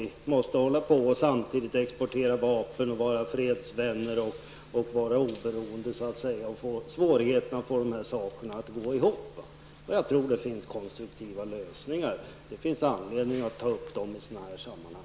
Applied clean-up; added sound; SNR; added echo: none; none; none; none.